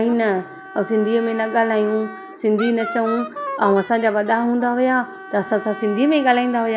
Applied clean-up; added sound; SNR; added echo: none; Wind instrument, woodwind instrument; 14 dB; none.